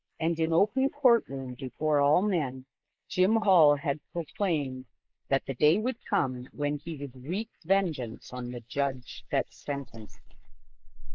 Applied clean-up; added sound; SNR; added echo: neural mask model Resemble Enhance denoiser.